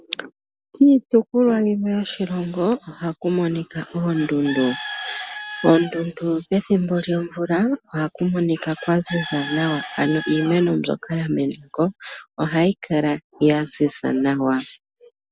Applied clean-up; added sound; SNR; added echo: none; Bird / Chicken, rooster; 14 dB; none.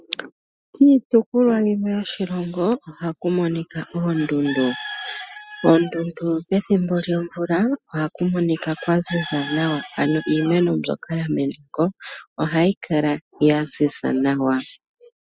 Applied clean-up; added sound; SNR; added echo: classical method spectral subtraction.